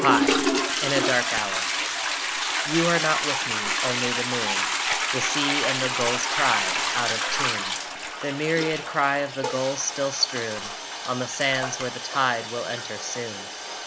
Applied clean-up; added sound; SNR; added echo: none; Toilet flush; -1 dB; none.